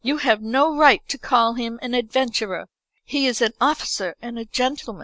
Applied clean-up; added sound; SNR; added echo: none; none; none; none.